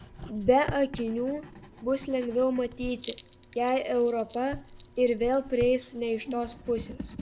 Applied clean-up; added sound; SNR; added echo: none; Writing; 13 dB; none.